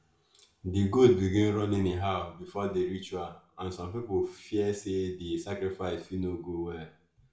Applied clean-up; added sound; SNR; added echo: none; none; none; reverberation time 0.4 s.